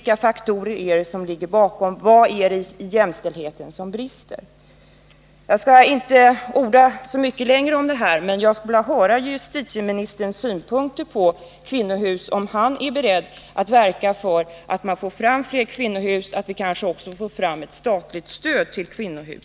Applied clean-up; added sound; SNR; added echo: none; none; none; none.